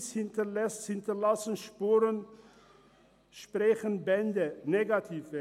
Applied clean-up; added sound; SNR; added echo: none; none; none; none.